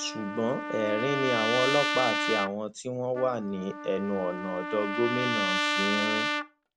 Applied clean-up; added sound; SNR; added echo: none; Trumpet; 1 dB; none.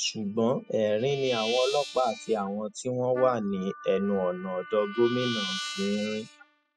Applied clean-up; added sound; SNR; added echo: classical method spectral subtraction.